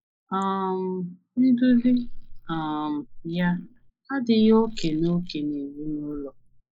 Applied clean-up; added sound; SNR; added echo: neural mask model Resemble Enhance denoiser.